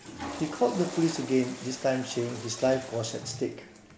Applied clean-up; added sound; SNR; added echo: none; Toilet flush / Water; 12 dB; none.